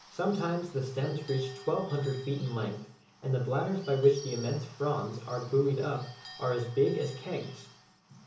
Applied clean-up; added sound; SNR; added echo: none; Bird / Bell; 20 dB; reverberation time 1.2 s.